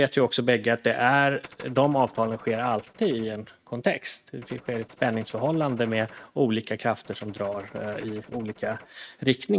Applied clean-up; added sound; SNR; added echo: neural mask model RNNoise.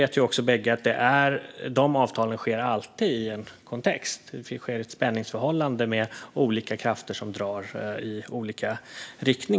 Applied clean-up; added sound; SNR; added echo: none; none; none; none.